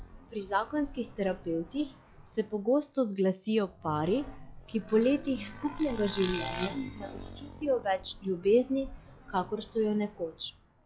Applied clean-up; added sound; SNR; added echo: classical method log-MMSE.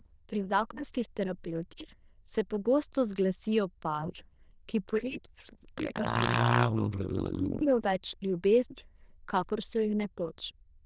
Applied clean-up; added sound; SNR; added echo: neural diffusion model UNIVERSE++.